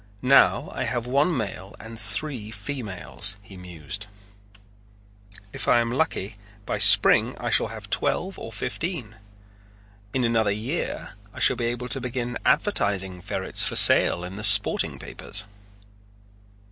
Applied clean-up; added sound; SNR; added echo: none; none; none; none.